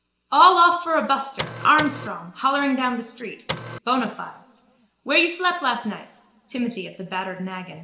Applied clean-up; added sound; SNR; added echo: none; Printer; 7 dB; reverberation time 1.6 s.